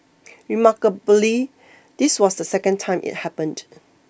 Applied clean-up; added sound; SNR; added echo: none; none; none; none.